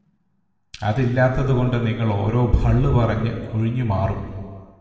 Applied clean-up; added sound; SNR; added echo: none; none; none; reverberation time 1.6 s.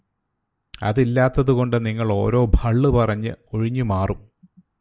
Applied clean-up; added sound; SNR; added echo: none; none; none; none.